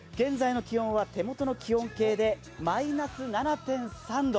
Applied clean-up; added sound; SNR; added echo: none; none; none; none.